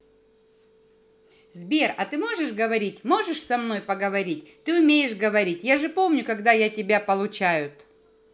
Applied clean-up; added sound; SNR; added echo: none; none; none; none.